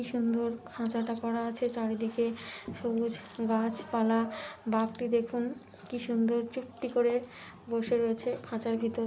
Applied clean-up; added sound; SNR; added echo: none; none; none; none.